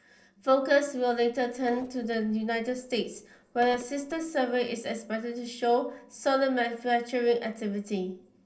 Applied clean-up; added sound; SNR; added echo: neural separator model SepFormer DNS4.